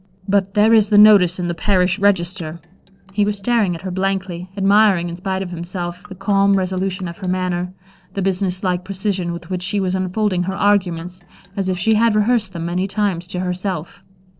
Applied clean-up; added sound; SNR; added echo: neural separator model SepFormer DNS4.